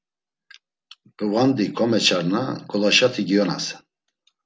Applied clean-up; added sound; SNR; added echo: none; none; none; none.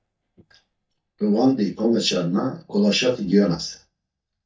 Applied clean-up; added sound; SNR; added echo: neural mask model DeepFilterNet 3.